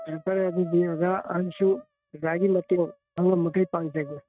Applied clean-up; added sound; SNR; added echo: neural mask model RNNoise.